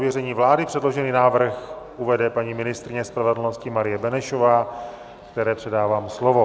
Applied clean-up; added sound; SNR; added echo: none; none; none; none.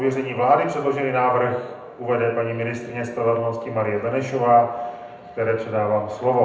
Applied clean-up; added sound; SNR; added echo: none; Dishes, pots, and pans; 18 dB; reverberation time 0.7 s.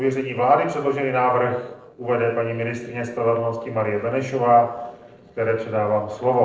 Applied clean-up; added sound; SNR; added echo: neural separator model SepFormer DNS4.